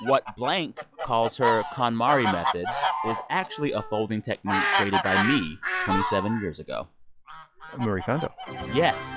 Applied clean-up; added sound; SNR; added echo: classical method log-MMSE.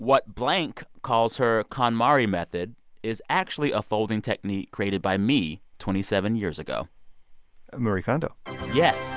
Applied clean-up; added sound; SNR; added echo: none; none; none; none.